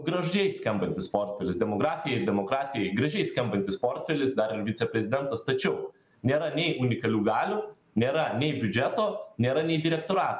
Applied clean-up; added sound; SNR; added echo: none; none; none; none.